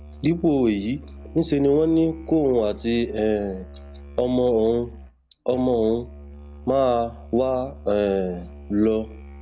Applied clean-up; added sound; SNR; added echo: none; Musical instrument; 17 dB; none.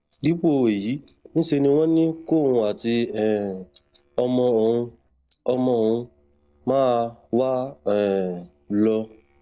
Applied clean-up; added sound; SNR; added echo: neural separator model SepFormer DNS4.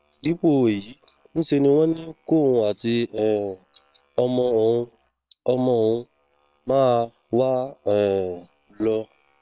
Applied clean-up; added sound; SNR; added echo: neural separator model SepFormer WHAM!.